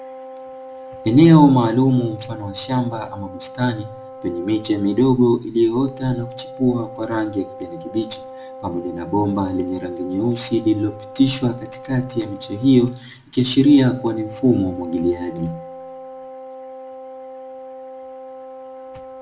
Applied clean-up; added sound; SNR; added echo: none; Wind instrument, woodwind instrument; 16 dB; reverberation time 0.4 s.